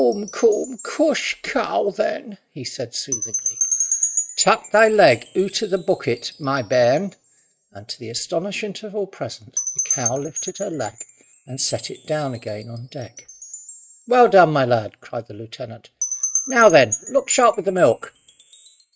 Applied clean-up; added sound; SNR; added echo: neural mask model RNNoise.